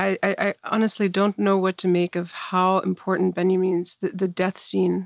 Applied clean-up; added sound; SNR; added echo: none; none; none; none.